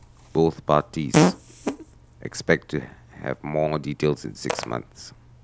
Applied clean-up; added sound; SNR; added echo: none; Fart; 2 dB; none.